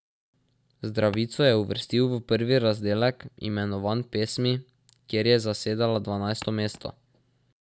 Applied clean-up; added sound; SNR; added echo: none; Walk, footsteps; 18 dB; none.